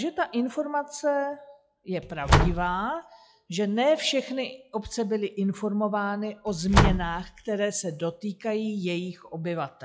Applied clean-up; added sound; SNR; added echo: classical method log-MMSE.